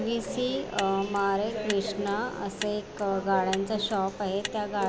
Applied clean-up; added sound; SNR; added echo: none; Motor vehicle (road); 15 dB; none.